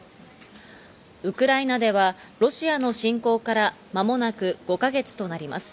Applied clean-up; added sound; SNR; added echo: none; none; none; none.